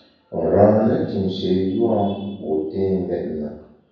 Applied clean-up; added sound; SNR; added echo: none; none; none; reverberation time 0.7 s.